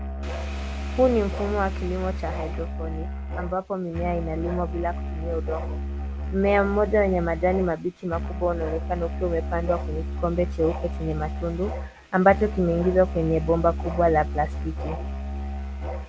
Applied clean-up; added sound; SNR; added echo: none; Musical instrument; 4 dB; none.